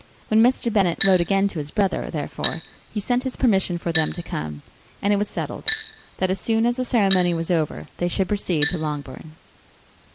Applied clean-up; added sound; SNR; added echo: none; Glass; 10 dB; none.